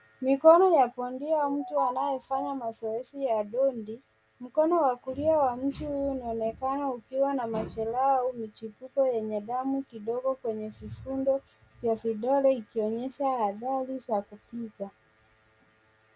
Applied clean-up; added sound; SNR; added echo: none; none; none; none.